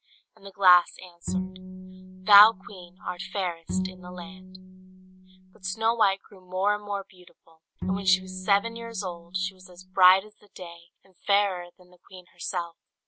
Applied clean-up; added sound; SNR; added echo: none; Bowed string instrument; 8 dB; none.